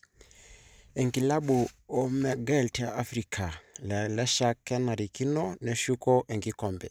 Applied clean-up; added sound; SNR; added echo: none; none; none; none.